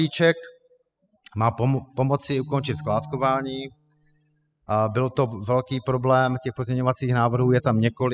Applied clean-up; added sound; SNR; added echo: classical method spectral subtraction.